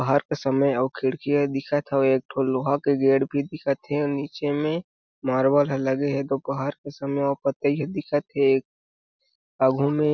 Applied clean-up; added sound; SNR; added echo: none; none; none; none.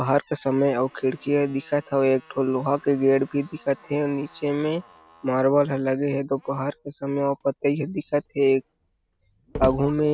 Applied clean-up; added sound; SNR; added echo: none; Slam; 19 dB; none.